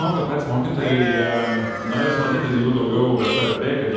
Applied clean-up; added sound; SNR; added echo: none; Livestock, farm animals, working animals; 8 dB; reverberation time 1.2 s.